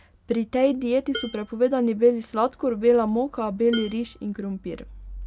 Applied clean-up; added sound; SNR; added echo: none; Dishes, pots, and pans; 15 dB; none.